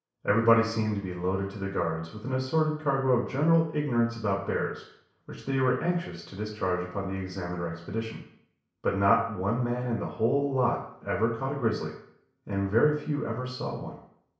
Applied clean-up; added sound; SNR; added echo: none; none; none; reverberation time 0.6 s.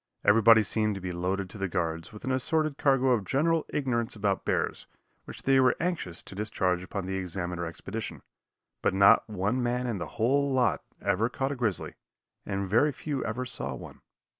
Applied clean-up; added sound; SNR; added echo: none; none; none; none.